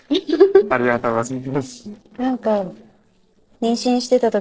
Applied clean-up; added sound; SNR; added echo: neural separator model SepFormer DNS4.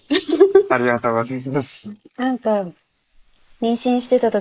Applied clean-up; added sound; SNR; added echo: neural mask model Resemble Enhance denoiser.